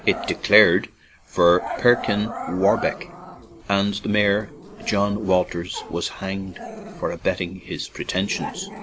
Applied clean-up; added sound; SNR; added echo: none; Growling; 13 dB; none.